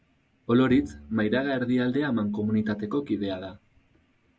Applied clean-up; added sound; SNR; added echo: none; Bowed string instrument; 19 dB; none.